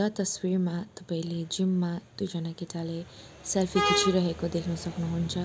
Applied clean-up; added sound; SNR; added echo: none; none; none; none.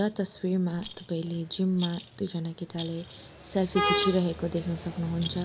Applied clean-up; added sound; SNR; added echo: none; Rattle; 17 dB; none.